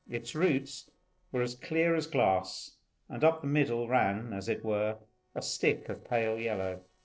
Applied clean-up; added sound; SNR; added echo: neural separator model SepFormer DNS4.